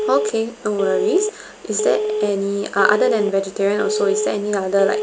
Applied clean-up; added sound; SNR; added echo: none; Telephone; 4 dB; none.